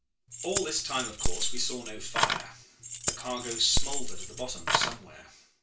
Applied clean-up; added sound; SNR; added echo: none; Keys jangling; -5 dB; reverberation time 0.2 s.